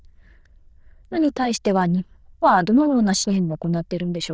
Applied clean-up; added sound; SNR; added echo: neural diffusion model UNIVERSE++.